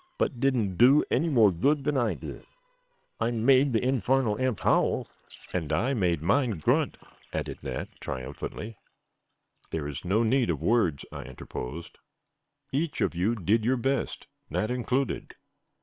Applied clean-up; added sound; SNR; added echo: neural separator model SepFormer WHAM!.